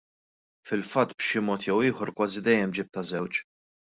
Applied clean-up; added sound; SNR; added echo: none; none; none; none.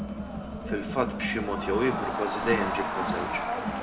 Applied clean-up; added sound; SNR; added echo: none; Crowd; 0 dB; reverberation time 1.0 s.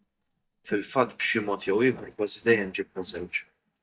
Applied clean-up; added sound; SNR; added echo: neural mask model DeepFilterNet 3.